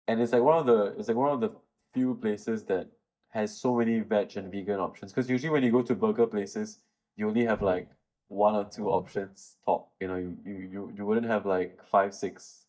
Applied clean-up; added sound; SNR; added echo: neural mask model DeepFilterNet 3.